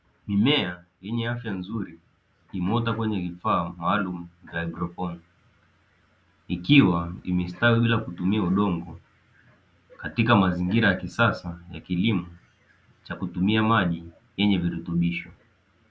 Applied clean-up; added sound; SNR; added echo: none; none; none; none.